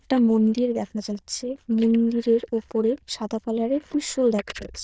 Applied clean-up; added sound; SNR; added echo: neural diffusion model UNIVERSE++.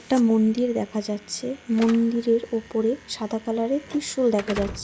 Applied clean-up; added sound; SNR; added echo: none; Slam / Alarm; 17 dB; none.